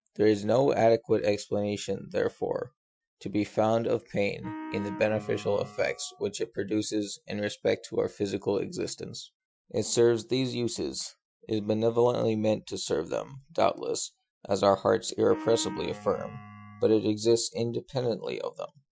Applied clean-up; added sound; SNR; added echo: classical method Wiener filter.